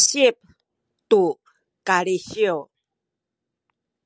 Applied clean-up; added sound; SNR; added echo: none; none; none; none.